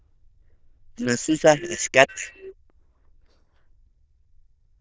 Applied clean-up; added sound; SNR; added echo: neural diffusion model UNIVERSE++.